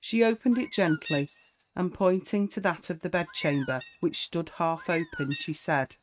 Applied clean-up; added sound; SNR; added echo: neural mask model RNNoise.